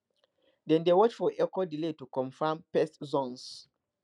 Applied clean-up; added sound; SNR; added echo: none; none; none; none.